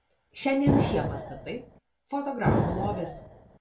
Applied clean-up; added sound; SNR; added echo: none; Explosion; -1 dB; reverberation time 0.2 s.